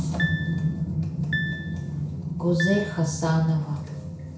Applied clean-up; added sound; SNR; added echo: none; Piano; 9 dB; reverberation time 0.6 s.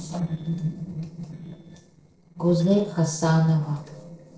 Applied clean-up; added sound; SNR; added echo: neural separator model SepFormer DNS4.